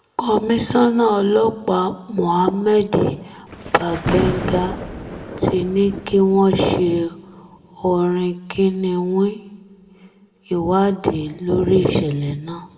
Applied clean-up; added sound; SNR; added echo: none; Thunder; 8 dB; reverberation time 1.6 s.